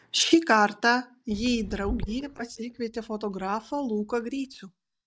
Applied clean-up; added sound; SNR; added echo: neural mask model DeepFilterNet 3.